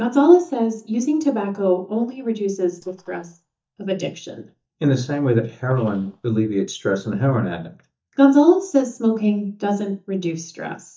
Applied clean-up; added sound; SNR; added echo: neural mask model DeepFilterNet 3.